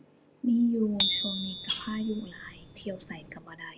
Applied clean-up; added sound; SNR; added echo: none; Bicycle bell; 3 dB; none.